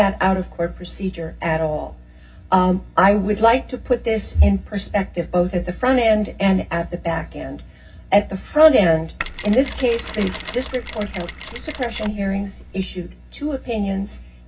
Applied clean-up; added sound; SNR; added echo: none; Mechanisms; 11 dB; reverberation time 0.4 s.